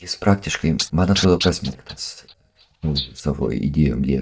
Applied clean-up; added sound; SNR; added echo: neural mask model DeepFilterNet 3.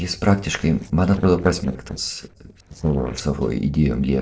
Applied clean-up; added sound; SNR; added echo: neural separator model SepFormer DNS4.